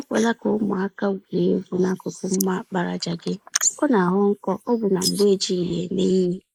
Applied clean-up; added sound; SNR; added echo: neural mask model Resemble Enhance denoiser.